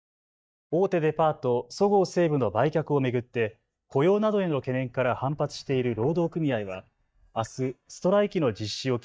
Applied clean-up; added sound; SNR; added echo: neural mask model DeepFilterNet 3.